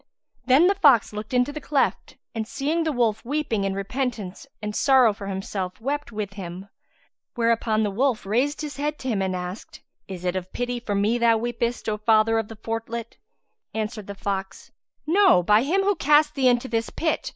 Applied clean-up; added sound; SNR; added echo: neural mask model Resemble Enhance denoiser.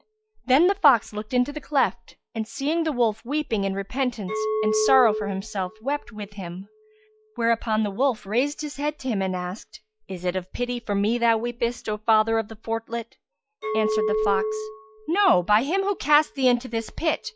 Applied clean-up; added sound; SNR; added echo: classical method log-MMSE.